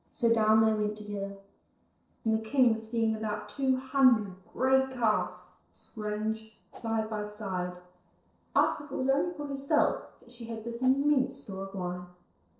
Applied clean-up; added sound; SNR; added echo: neural separator model SepFormer DNS4.